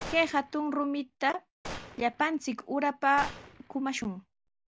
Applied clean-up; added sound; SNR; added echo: none; Gunshot, gunfire; 15 dB; none.